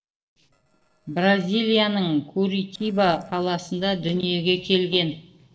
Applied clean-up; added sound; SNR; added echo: neural separator model SepFormer DNS4.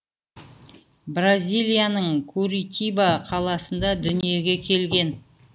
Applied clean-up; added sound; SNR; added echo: none; none; none; none.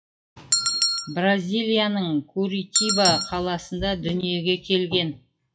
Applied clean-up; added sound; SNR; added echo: classical method WPE with log-MMSE.